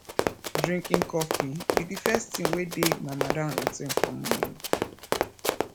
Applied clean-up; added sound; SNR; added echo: none; Run; -3 dB; none.